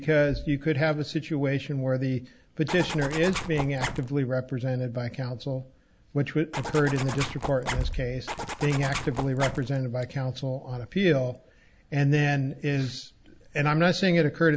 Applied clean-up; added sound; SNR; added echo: none; Zipper (clothing); 7 dB; none.